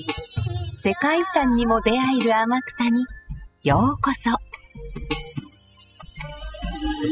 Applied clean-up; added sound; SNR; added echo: classical method spectral subtraction.